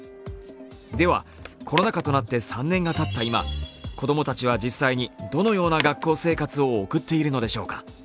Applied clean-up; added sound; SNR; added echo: none; Skateboard; 15 dB; none.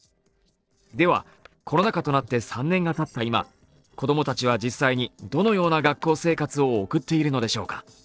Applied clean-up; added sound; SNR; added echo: neural separator model SepFormer DNS4.